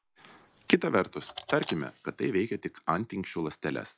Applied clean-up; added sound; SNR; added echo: classical method log-MMSE.